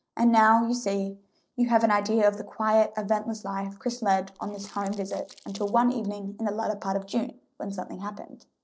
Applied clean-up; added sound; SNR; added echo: neural separator model SepFormer DNS4.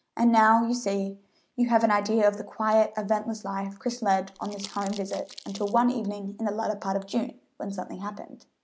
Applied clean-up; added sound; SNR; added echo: none; Crumpling, crinkling; 19 dB; none.